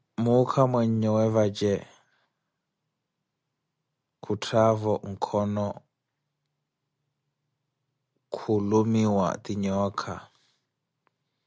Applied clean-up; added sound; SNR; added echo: none; none; none; none.